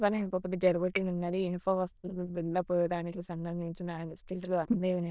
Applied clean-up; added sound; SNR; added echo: neural diffusion model UNIVERSE++.